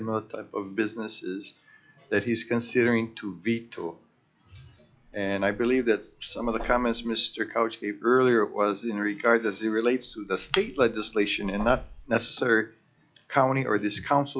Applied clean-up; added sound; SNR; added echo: classical method log-MMSE.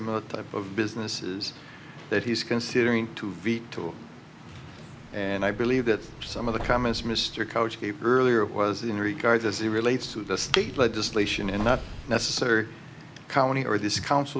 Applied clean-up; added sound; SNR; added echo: none; Subway, metro, underground; 14 dB; none.